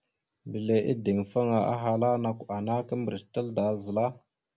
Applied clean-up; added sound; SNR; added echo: none; none; none; none.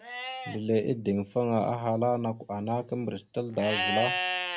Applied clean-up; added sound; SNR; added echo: none; Livestock, farm animals, working animals; 6 dB; none.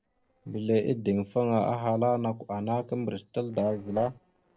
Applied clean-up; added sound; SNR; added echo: neural separator model SepFormer DNS4.